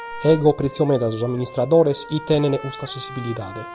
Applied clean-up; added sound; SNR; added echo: none; Trumpet; 16 dB; none.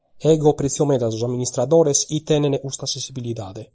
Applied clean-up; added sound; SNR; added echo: neural mask model Resemble Enhance denoiser.